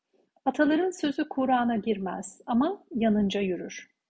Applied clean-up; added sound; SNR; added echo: none; none; none; none.